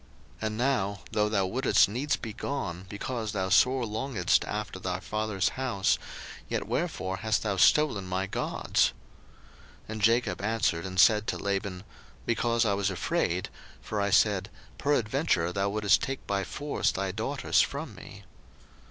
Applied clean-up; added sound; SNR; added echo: none; none; none; none.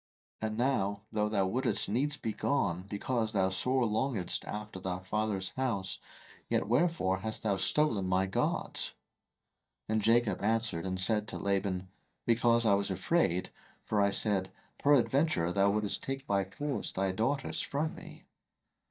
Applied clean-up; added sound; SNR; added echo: neural mask model DeepFilterNet 3.